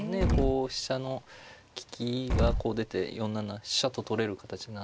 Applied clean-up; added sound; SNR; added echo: none; Explosion; -1 dB; none.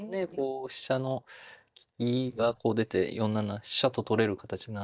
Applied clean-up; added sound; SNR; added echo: neural mask model DeepFilterNet 3.